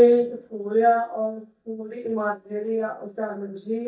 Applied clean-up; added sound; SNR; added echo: neural mask model DeepFilterNet 3.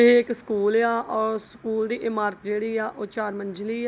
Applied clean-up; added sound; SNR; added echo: none; none; none; none.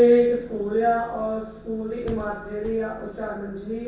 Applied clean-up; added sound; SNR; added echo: none; Bus / Engine; 19 dB; reverberation time 0.7 s.